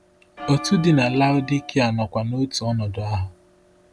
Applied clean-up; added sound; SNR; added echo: none; Bell; 12 dB; none.